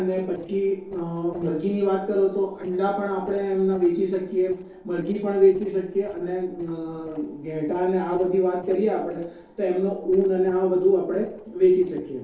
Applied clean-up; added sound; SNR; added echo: neural separator model SepFormer DNS4.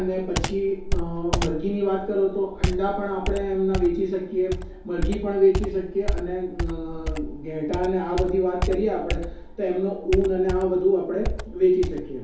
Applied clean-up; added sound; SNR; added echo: none; Computer keyboard; 5 dB; reverberation time 2.4 s.